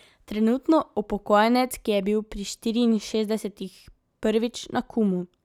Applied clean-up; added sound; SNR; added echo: none; none; none; none.